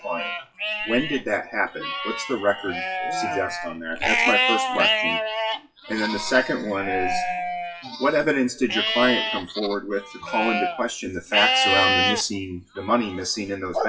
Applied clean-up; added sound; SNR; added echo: classical method WPE with log-MMSE.